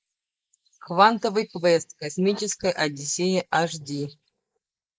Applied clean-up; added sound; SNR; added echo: neural mask model Resemble Enhance denoiser.